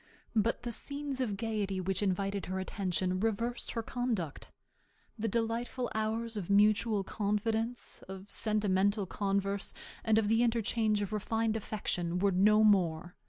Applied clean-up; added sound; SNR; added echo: none; none; none; none.